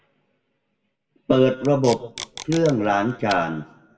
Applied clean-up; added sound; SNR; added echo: none; Packing tape, duct tape; 15 dB; reverberation time 0.7 s.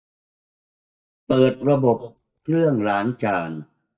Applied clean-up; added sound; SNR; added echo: neural mask model DeepFilterNet 3.